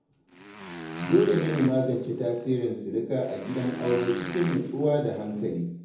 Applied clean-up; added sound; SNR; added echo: none; Motorcycle; 11 dB; reverberation time 0.7 s.